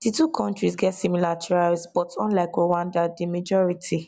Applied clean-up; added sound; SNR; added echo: none; none; none; none.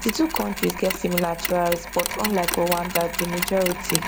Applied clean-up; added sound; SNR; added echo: none; Mechanisms; 4 dB; none.